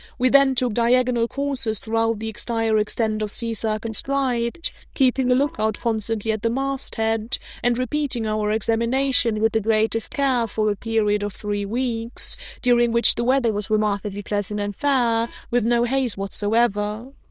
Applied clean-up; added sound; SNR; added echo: neural diffusion model UNIVERSE++.